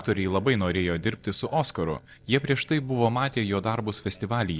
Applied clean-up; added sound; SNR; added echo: neural separator model SepFormer DNS4.